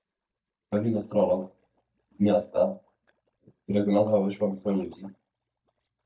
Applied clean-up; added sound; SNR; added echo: neural mask model DeepFilterNet 3.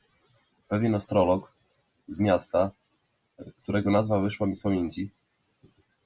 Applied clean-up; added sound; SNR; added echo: none; none; none; none.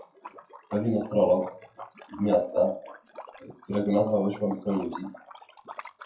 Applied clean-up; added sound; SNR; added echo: classical method WPE with log-MMSE.